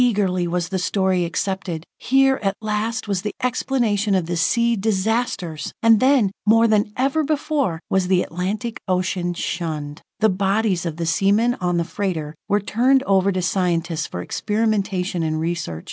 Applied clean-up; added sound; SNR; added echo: none; none; none; none.